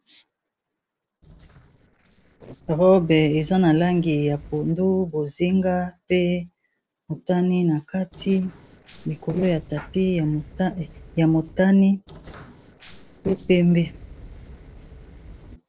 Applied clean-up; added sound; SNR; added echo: neural separator model SepFormer DNS4.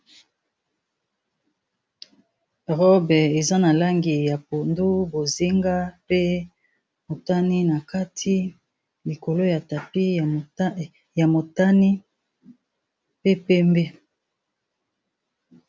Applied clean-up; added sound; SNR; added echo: none; none; none; none.